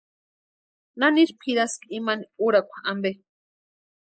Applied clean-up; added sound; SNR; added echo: neural mask model Resemble Enhance denoiser.